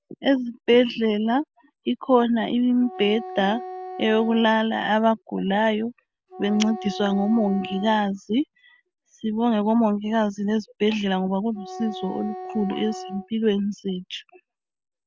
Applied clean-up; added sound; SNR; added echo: none; Wind instrument, woodwind instrument; 14 dB; none.